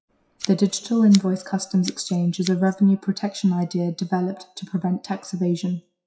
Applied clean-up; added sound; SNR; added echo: classical method WPE with log-MMSE.